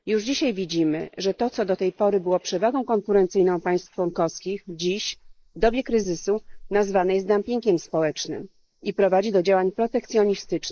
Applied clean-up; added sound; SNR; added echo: neural mask model Resemble Enhance denoiser.